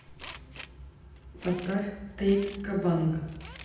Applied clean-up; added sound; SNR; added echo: none; Tools; 16 dB; reverberation time 0.9 s.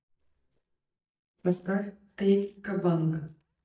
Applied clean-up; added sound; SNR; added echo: neural mask model DeepFilterNet 3.